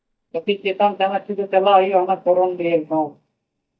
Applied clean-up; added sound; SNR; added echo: neural mask model DeepFilterNet 3.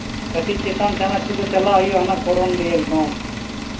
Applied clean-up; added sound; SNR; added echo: none; Engine; 5 dB; reverberation time 0.3 s.